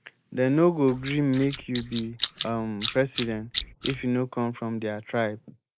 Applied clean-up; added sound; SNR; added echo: neural mask model Resemble Enhance denoiser.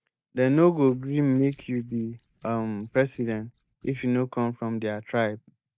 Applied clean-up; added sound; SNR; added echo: neural mask model DeepFilterNet 3.